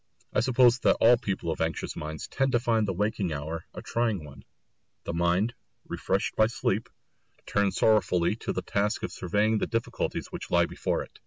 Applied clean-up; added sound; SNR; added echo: none; none; none; none.